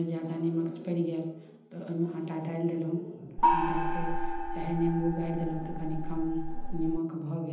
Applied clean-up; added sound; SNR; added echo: none; Gong; -3 dB; reverberation time 0.9 s.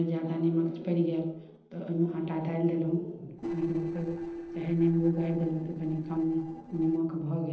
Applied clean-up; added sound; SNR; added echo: neural separator model SepFormer DNS4.